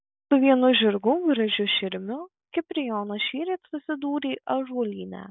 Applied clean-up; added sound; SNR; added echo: none; none; none; none.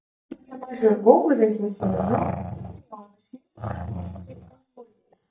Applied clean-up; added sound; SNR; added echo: neural mask model DeepFilterNet 3.